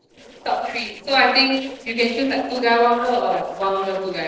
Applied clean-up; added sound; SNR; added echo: neural separator model SepFormer DNS4.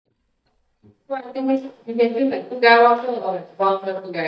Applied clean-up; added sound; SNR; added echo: neural mask model DeepFilterNet 3.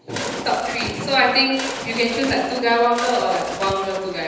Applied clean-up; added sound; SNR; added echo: none; Bird; 10 dB; reverberation time 1.1 s.